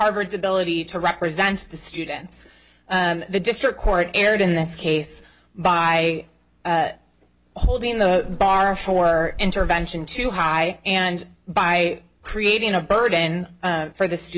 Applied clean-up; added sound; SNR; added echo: none; Insect; 9 dB; none.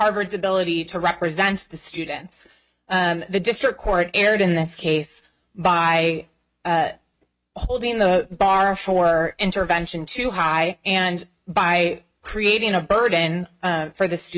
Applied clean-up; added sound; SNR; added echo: neural mask model RNNoise.